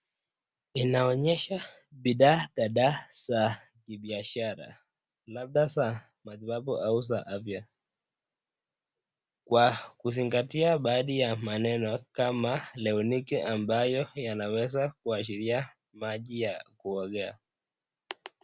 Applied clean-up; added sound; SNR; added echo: none; none; none; none.